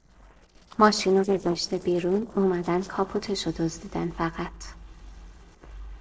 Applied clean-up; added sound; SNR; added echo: neural separator model SepFormer DNS4.